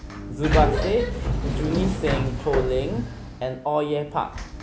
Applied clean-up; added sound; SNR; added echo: none; Sliding door; 0 dB; none.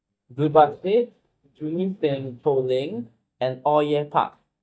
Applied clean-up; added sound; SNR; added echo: neural mask model DeepFilterNet 3.